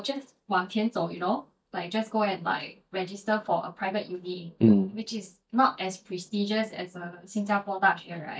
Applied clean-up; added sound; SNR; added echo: neural mask model DeepFilterNet 3.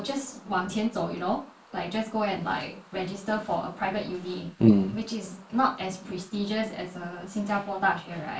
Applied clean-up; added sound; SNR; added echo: neural mask model Resemble Enhance denoiser.